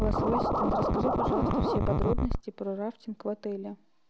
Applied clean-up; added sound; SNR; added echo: none; Scratching (performance technique); -4 dB; none.